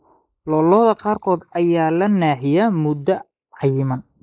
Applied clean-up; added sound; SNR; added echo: neural mask model Resemble Enhance denoiser.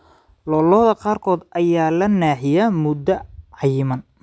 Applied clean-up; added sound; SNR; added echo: none; none; none; none.